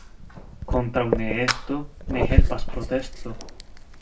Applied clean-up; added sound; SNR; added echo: none; Fire; -5 dB; reverberation time 0.2 s.